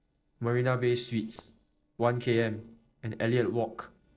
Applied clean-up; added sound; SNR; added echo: neural separator model SepFormer DNS4.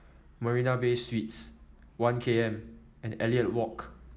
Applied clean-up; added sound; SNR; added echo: none; none; none; none.